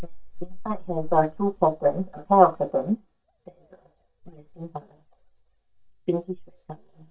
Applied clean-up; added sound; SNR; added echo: neural mask model DeepFilterNet 3.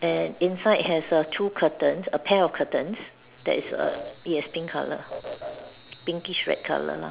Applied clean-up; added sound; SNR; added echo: none; none; none; none.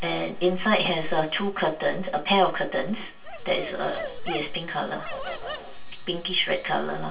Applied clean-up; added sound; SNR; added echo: none; Dog; 12 dB; reverberation time 0.2 s.